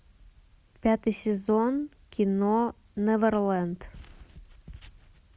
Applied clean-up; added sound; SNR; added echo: none; none; none; none.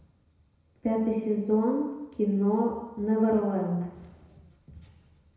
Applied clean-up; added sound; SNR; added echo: none; none; none; reverberation time 1.0 s.